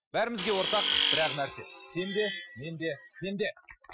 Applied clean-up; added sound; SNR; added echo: classical method Wiener filter.